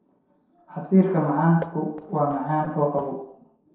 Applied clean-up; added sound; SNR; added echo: neural separator model SepFormer DNS4.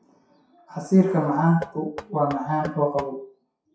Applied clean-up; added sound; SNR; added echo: classical method WPE with log-MMSE.